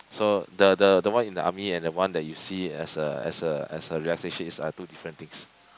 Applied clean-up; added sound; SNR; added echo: none; none; none; none.